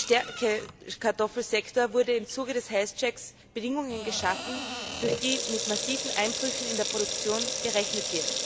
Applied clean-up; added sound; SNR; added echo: none; Sink (filling or washing) / Water tap, faucet; 5 dB; none.